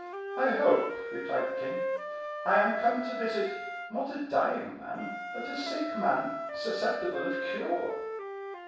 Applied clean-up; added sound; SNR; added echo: none; Wind instrument, woodwind instrument; 5 dB; reverberation time 0.7 s.